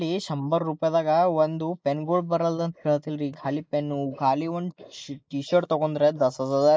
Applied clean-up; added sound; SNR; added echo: neural mask model Resemble Enhance denoiser.